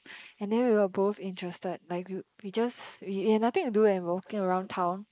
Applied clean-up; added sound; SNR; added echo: neural mask model Resemble Enhance denoiser.